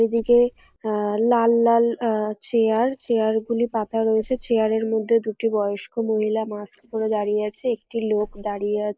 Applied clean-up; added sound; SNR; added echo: neural mask model Resemble Enhance denoiser.